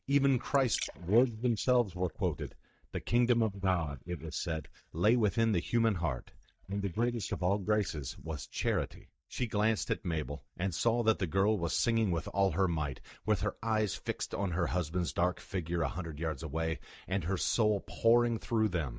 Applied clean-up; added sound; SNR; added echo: neural mask model DeepFilterNet 3.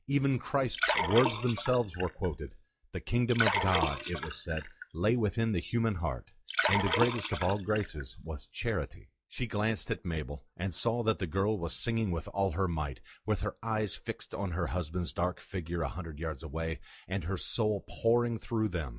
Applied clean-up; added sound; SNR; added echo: classical method log-MMSE.